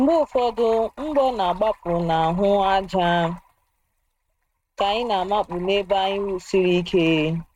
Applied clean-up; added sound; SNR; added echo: neural mask model RNNoise.